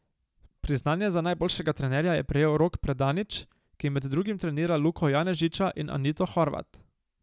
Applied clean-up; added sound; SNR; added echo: none; none; none; none.